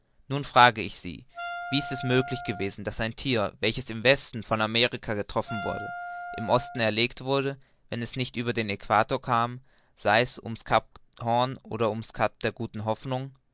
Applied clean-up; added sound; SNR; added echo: none; Wind instrument, woodwind instrument; 10 dB; none.